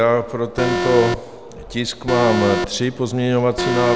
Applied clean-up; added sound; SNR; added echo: none; Alarm; 5 dB; none.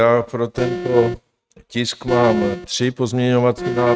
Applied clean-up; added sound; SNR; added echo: neural mask model RNNoise.